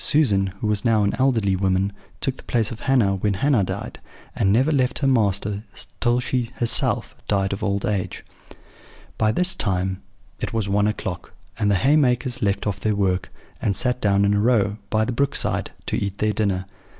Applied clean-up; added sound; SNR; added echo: none; none; none; none.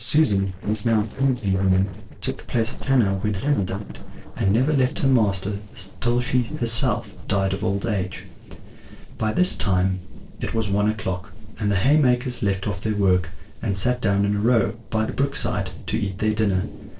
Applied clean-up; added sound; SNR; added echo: neural separator model SepFormer DNS4.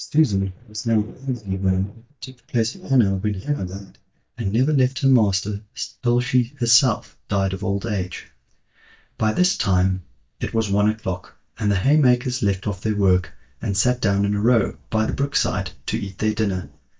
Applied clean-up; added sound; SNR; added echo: neural mask model DeepFilterNet 3.